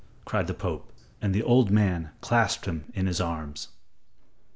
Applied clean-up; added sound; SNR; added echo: none; Drip; 18 dB; none.